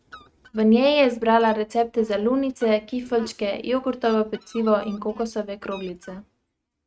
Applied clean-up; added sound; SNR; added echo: neural mask model RNNoise.